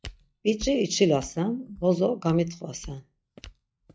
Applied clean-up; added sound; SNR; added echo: classical method log-MMSE.